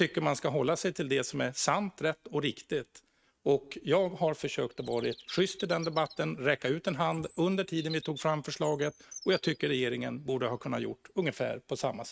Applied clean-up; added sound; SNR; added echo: neural mask model RNNoise.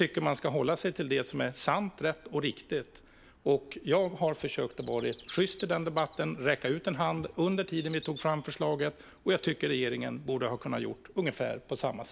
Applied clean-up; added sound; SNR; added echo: none; Bird vocalization, bird call, bird song; 20 dB; none.